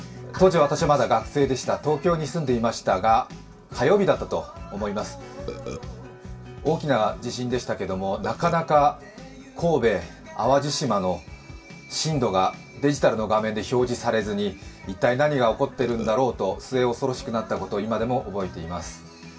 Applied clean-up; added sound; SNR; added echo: none; Burping, eructation; 11 dB; reverberation time 0.2 s.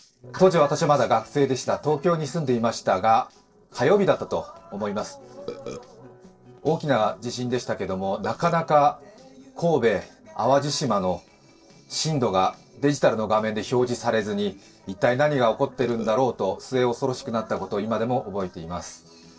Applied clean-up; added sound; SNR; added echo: neural separator model SepFormer DNS4.